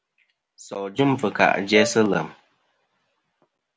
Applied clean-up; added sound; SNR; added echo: none; Brass instrument; 10 dB; none.